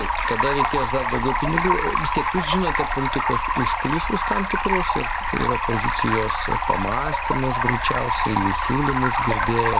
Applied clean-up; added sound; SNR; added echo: none; Stream; -3 dB; none.